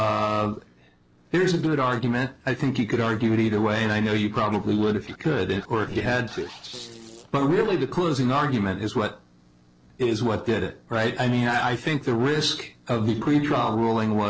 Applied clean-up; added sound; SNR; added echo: neural separator model SepFormer DNS4.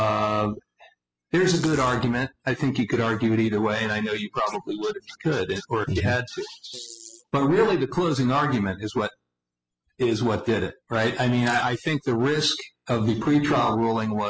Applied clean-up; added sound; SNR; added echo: classical method spectral subtraction.